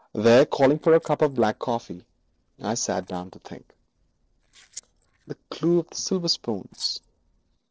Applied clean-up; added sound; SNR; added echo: neural separator model SepFormer DNS4.